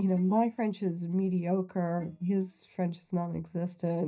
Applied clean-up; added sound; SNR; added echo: neural mask model DeepFilterNet 3.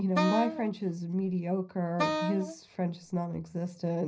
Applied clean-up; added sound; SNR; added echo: none; Wind instrument, woodwind instrument; 3 dB; reverberation time 0.4 s.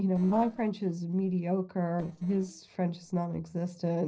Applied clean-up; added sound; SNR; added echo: neural separator model SepFormer DNS4.